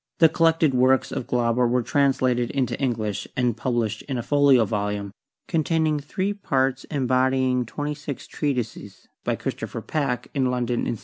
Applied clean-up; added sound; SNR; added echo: none; none; none; none.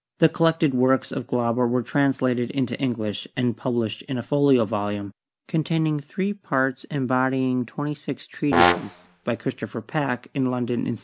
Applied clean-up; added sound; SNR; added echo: none; Brass instrument; 0 dB; none.